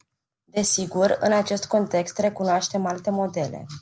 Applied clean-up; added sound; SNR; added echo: none; none; none; none.